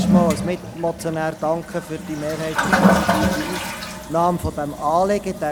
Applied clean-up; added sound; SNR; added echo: none; Toilet flush; -1 dB; none.